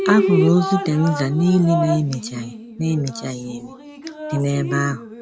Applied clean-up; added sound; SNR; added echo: none; Drip; 6 dB; none.